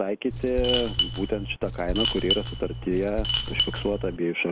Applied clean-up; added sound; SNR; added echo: none; Coin (dropping); 1 dB; none.